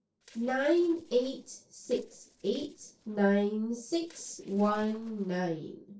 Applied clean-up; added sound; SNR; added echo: neural separator model SepFormer DNS4.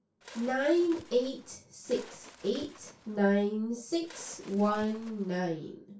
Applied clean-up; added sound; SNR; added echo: none; Bird; 20 dB; reverberation time 0.2 s.